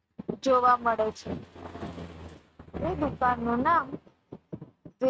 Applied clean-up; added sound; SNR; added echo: neural mask model RNNoise.